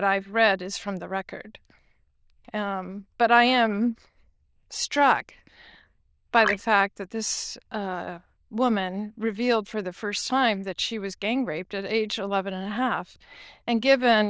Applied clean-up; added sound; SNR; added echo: neural diffusion model UNIVERSE++.